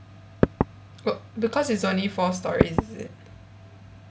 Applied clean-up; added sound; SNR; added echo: none; Knock / Wood; -3 dB; none.